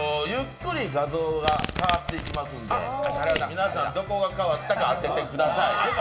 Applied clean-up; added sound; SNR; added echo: none; Domestic sounds, home sounds; 6 dB; reverberation time 2.7 s.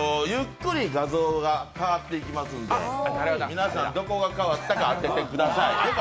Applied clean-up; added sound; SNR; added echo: none; none; none; none.